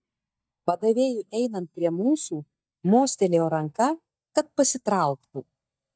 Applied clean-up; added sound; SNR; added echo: neural mask model DeepFilterNet 3.